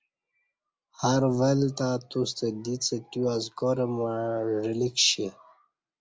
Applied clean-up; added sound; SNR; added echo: none; none; none; none.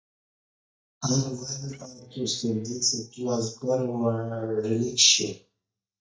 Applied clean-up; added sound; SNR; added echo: neural mask model DeepFilterNet 3.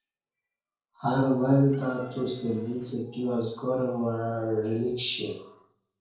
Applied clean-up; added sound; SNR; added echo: neural separator model SepFormer DNS4.